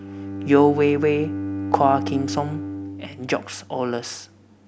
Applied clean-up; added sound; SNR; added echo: none; Bowed string instrument; 7 dB; none.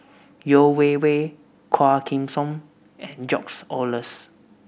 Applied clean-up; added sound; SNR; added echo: none; none; none; none.